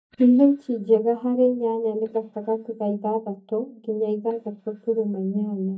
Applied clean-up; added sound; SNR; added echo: neural mask model DeepFilterNet 3.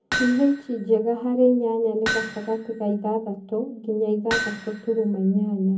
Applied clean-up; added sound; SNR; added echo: none; Hammer; 9 dB; reverberation time 0.3 s.